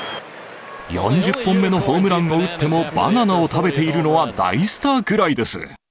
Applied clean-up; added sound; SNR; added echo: none; none; none; none.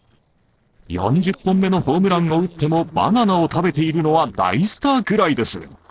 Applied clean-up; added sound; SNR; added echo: neural separator model SepFormer DNS4.